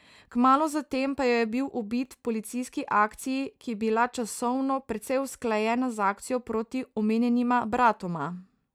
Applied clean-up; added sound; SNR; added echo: none; none; none; none.